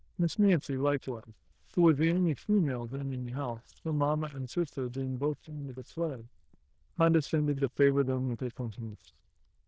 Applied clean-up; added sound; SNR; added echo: neural diffusion model UNIVERSE++.